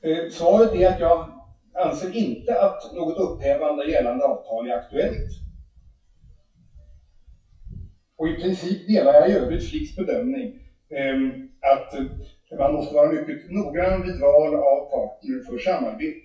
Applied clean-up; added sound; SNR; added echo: classical method WPE with log-MMSE.